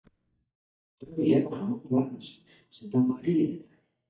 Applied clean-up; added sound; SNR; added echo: neural mask model DeepFilterNet 3.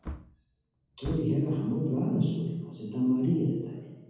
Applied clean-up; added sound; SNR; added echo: none; Wood; 17 dB; reverberation time 1.1 s.